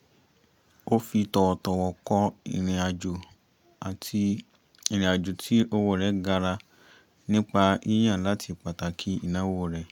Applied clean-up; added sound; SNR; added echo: none; none; none; none.